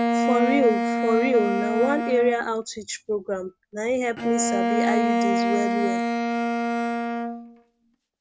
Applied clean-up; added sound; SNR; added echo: neural mask model RNNoise.